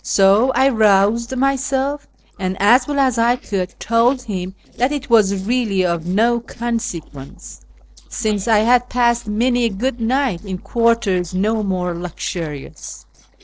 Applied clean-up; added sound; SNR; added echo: neural separator model SepFormer DNS4.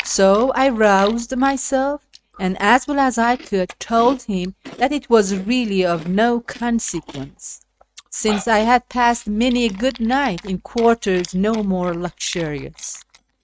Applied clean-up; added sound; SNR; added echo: neural mask model RNNoise.